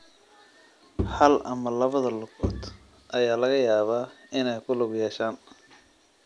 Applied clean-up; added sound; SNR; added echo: none; Bowed string instrument; 8 dB; none.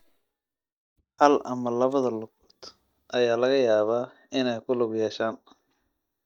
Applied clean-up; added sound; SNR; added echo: neural mask model DeepFilterNet 3.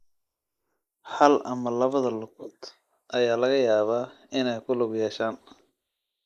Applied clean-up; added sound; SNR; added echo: neural mask model Resemble Enhance denoiser.